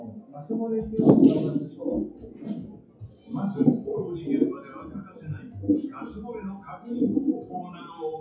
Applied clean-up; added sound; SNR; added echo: classical method WPE with log-MMSE.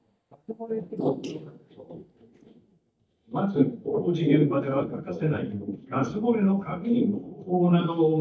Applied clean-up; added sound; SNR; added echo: neural mask model DeepFilterNet 3.